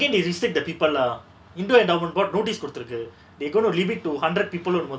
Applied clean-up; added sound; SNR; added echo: none; none; none; none.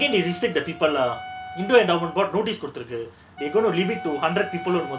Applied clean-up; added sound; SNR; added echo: none; Wind instrument, woodwind instrument; 14 dB; none.